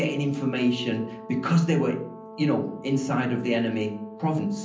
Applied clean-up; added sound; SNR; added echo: none; Brass instrument; 16 dB; reverberation time 0.6 s.